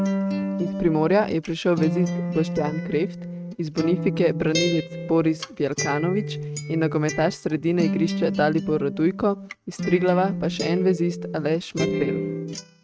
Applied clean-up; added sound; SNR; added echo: neural mask model RNNoise.